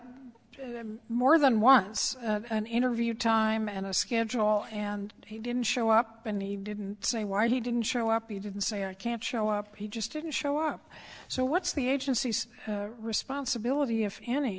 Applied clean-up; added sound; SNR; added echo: none; none; none; none.